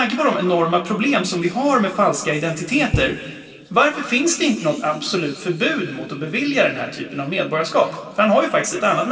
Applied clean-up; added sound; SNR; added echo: neural separator model SepFormer DNS4.